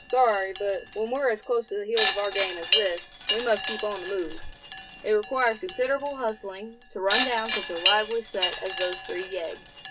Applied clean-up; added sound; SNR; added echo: none; Wind chime; 1 dB; none.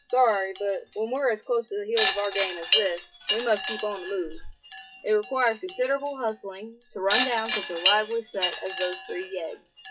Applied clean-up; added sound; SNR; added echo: classical method log-MMSE.